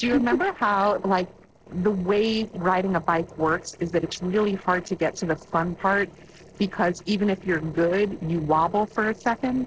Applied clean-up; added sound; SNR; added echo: neural separator model SepFormer DNS4.